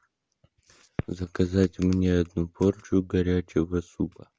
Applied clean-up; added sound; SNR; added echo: none; none; none; none.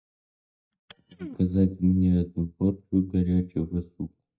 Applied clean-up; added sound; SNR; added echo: neural mask model DeepFilterNet 3.